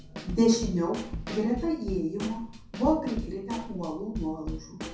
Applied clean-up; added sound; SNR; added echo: none; Snare drum / Drum kit; 9 dB; reverberation time 0.5 s.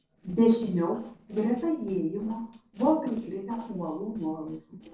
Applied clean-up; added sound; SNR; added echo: neural separator model SepFormer DNS4.